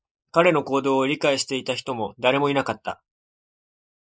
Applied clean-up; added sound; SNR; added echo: neural mask model Resemble Enhance denoiser.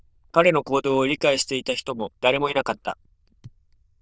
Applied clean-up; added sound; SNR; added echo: neural diffusion model UNIVERSE++.